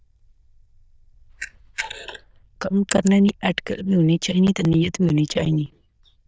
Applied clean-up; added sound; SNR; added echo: neural diffusion model UNIVERSE++.